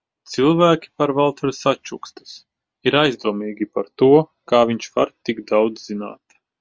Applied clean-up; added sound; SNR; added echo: none; none; none; none.